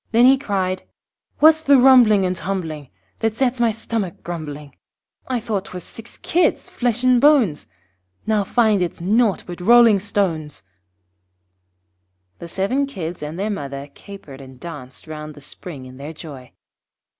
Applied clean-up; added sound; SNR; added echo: none; none; none; none.